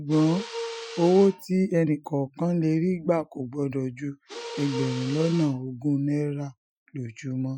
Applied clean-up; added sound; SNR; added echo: classical method Wiener filter.